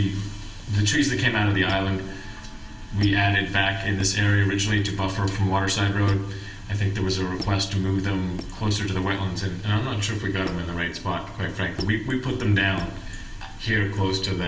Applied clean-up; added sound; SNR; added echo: none; Squeak; 19 dB; reverberation time 0.2 s.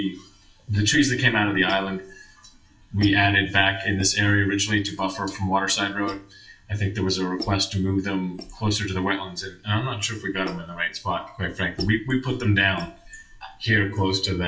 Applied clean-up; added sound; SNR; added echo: classical method WPE with log-MMSE.